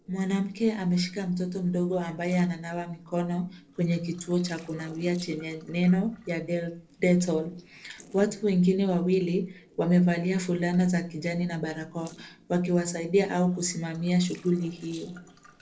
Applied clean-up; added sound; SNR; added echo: neural separator model SepFormer DNS4.